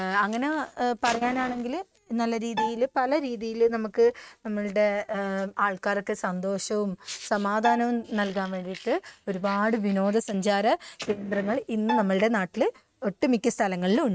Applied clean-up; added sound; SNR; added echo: neural mask model RNNoise.